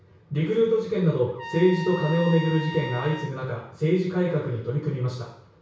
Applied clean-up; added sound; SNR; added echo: none; Trumpet; 12 dB; reverberation time 0.6 s.